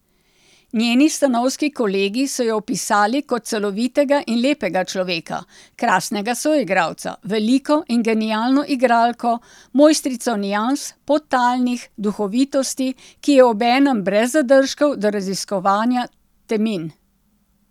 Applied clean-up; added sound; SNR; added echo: none; none; none; none.